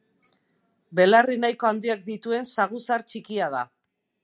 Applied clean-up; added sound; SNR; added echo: none; none; none; none.